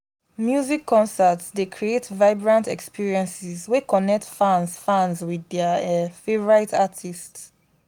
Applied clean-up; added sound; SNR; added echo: none; none; none; none.